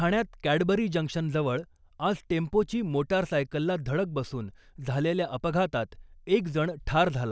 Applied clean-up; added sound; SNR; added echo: none; none; none; none.